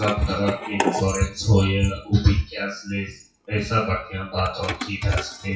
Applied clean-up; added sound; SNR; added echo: classical method WPE with log-MMSE.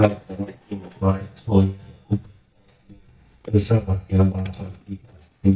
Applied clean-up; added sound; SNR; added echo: neural mask model DeepFilterNet 3.